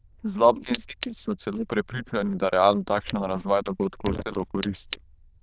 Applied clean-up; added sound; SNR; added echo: neural diffusion model UNIVERSE++.